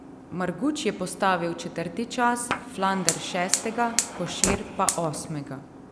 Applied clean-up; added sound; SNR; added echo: none; Fire; 3 dB; none.